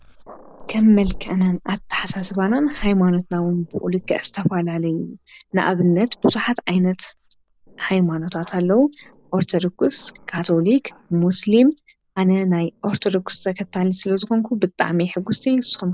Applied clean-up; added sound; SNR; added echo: none; Growling; 20 dB; none.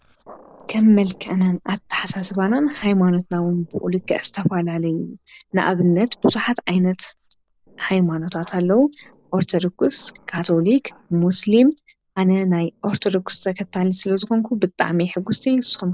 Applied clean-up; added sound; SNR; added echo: neural separator model SepFormer DNS4.